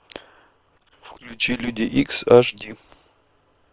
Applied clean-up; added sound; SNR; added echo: neural separator model SepFormer WHAM!.